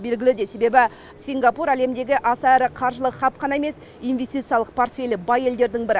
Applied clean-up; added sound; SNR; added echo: none; none; none; none.